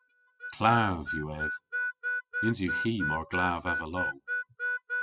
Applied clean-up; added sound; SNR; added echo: classical method spectral subtraction.